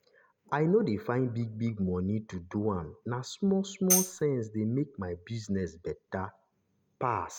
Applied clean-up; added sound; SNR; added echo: none; Tambourine; 2 dB; none.